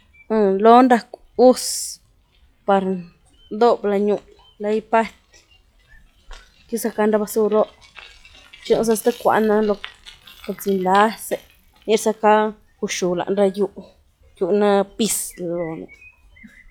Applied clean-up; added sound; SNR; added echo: classical method log-MMSE.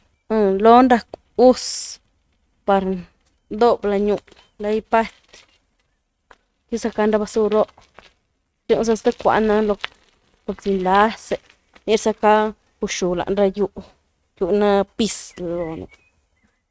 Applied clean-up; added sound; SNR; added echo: neural mask model RNNoise.